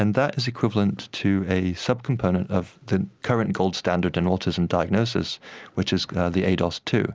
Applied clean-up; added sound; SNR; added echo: none; none; none; none.